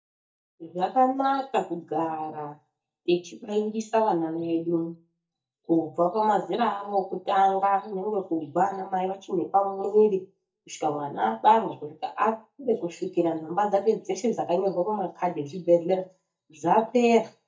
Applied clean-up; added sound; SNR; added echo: neural mask model DeepFilterNet 3.